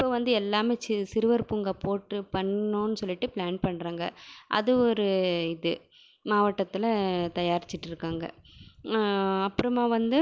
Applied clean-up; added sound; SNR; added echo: none; none; none; none.